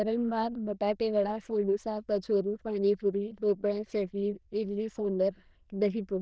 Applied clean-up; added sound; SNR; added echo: neural diffusion model UNIVERSE++.